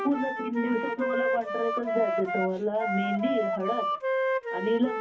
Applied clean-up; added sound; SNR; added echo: none; Wind instrument, woodwind instrument; 0 dB; reverberation time 0.3 s.